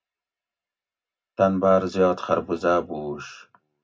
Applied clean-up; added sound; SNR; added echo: none; none; none; reverberation time 0.2 s.